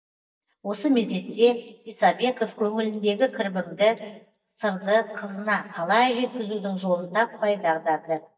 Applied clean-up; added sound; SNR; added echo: neural mask model DeepFilterNet 3.